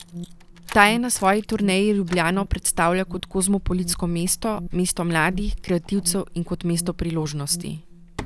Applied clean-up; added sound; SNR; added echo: none; Alarm + Keys jangling; 12 dB; none.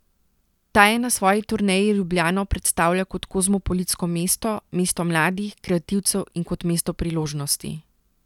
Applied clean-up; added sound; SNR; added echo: none; none; none; none.